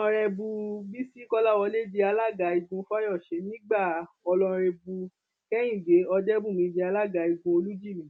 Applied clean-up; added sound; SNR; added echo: none; none; none; none.